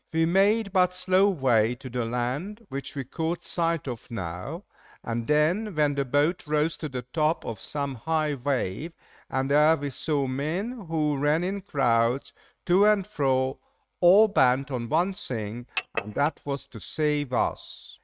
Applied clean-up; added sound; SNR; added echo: neural mask model RNNoise.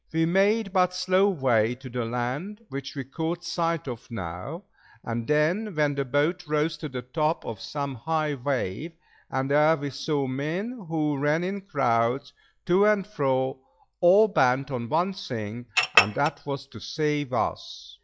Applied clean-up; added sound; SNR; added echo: classical method log-MMSE.